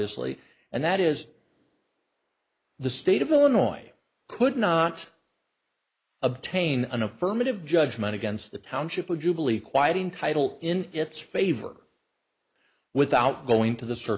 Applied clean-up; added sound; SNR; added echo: neural mask model Resemble Enhance denoiser.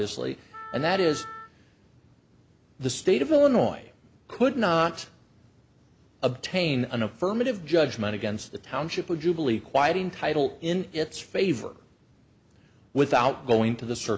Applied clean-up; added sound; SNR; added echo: none; Wind instrument, woodwind instrument; 16 dB; none.